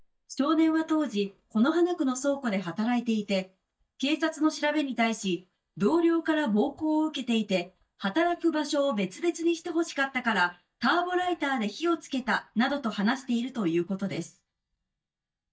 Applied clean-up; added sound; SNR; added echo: neural mask model DeepFilterNet 3.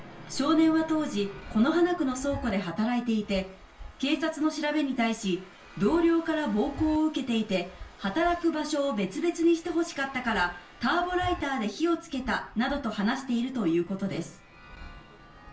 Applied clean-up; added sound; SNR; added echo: none; Chime; 19 dB; reverberation time 0.3 s.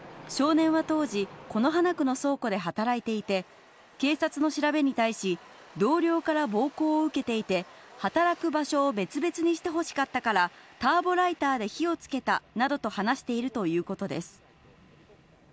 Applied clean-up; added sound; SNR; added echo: none; none; none; none.